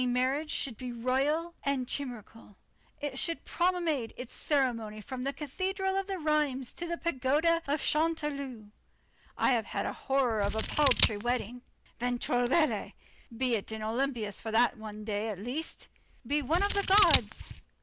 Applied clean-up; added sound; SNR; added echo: none; Scissors; -2 dB; none.